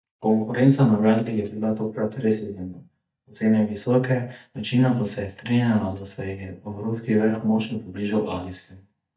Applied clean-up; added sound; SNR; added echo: neural mask model DeepFilterNet 3.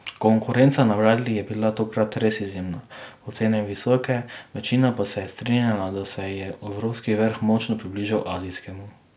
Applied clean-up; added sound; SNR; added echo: none; none; none; none.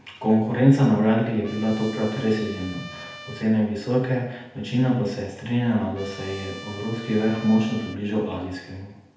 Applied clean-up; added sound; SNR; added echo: none; Trumpet; 18 dB; reverberation time 0.8 s.